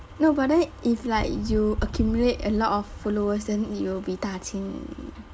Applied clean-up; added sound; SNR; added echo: none; none; none; none.